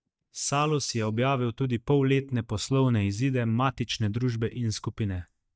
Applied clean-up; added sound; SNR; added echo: neural mask model DeepFilterNet 3.